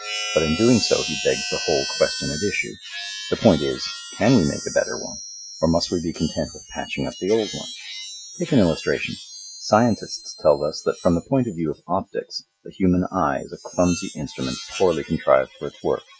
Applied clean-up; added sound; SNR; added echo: classical method Wiener filter.